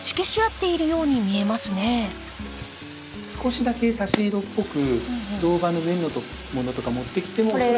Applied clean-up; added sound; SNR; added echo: none; Fire; 14 dB; none.